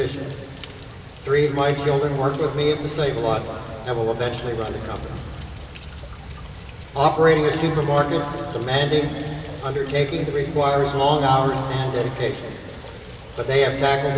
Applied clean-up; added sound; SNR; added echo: none; Rain; 13 dB; reverberation time 2.8 s.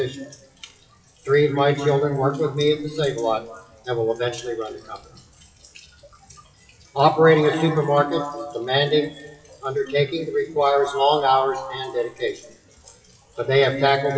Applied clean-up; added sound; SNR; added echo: classical method WPE with log-MMSE.